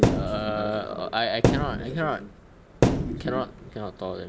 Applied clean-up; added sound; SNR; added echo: none; Thump, thud; -3 dB; none.